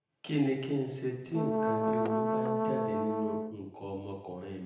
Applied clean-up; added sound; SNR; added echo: none; Brass instrument; -4 dB; reverberation time 0.9 s.